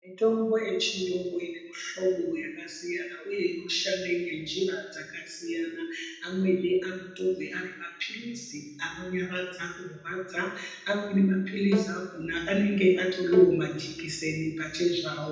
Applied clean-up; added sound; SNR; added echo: none; Bowed string instrument; 10 dB; reverberation time 0.9 s.